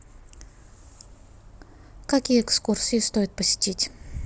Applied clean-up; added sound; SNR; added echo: none; none; none; none.